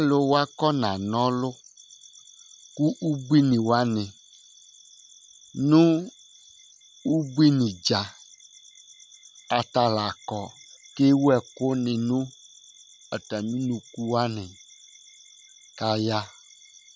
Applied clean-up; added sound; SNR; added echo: none; none; none; none.